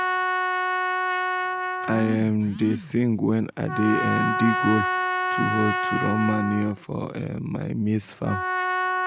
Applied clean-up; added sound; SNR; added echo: none; Trumpet; 1 dB; none.